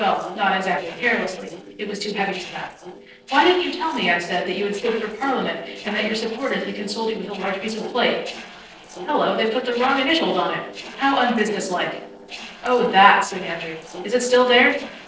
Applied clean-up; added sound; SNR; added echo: neural separator model SepFormer DNS4.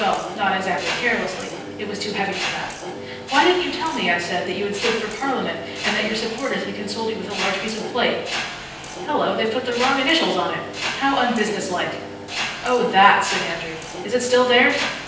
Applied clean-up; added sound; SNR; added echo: none; Mechanisms; 8 dB; reverberation time 0.9 s.